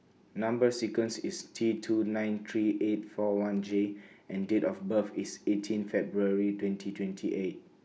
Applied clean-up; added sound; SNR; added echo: none; none; none; none.